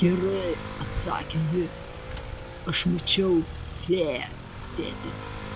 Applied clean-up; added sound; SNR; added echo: none; Motorcycle / Accelerating, revving, vroom; 8 dB; none.